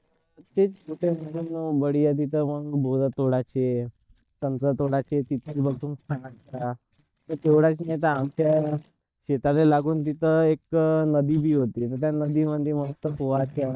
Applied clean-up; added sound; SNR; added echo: neural mask model DeepFilterNet 3.